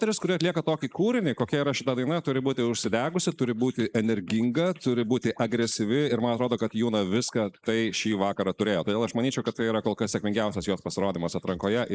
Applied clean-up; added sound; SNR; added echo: neural mask model Resemble Enhance denoiser.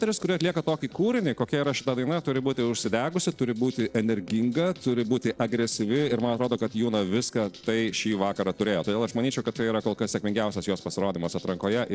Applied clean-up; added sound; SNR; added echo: neural separator model SepFormer DNS4.